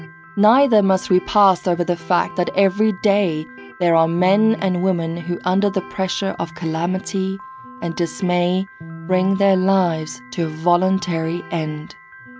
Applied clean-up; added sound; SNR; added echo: none; Electric guitar + Piano; 18 dB; none.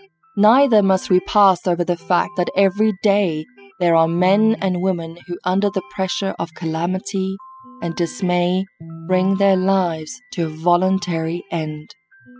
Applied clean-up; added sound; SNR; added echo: classical method spectral subtraction.